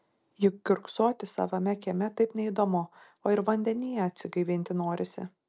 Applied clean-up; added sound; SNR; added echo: none; none; none; none.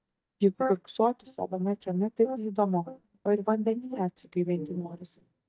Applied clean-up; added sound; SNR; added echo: neural mask model DeepFilterNet 3.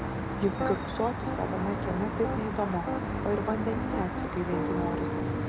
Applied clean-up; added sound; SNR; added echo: none; Piano + Traffic noise, roadway noise; -1 dB; none.